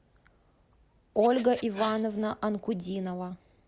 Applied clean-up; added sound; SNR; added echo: none; Scratching (performance technique); 18 dB; none.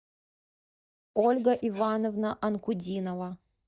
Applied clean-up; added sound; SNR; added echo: neural mask model DeepFilterNet 3.